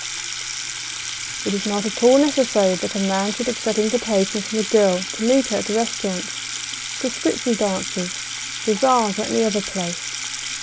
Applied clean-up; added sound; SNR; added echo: none; Sink (filling or washing) / Water tap, faucet; 6 dB; none.